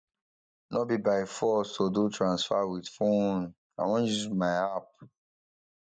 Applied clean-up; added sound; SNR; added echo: neural mask model DeepFilterNet 3.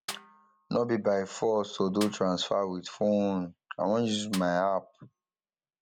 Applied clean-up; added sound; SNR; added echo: none; Snare drum; 18 dB; none.